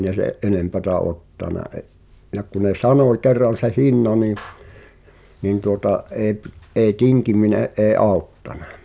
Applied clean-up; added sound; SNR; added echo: none; none; none; none.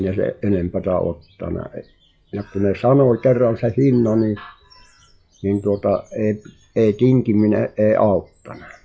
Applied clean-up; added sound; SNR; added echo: classical method log-MMSE.